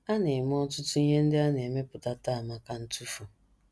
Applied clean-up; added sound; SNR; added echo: none; none; none; none.